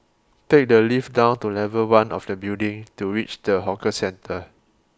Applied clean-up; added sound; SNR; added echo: none; none; none; none.